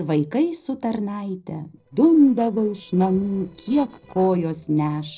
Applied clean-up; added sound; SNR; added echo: neural separator model SepFormer DNS4.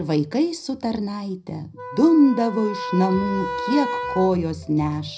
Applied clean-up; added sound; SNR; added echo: none; Wind instrument, woodwind instrument; 10 dB; reverberation time 0.4 s.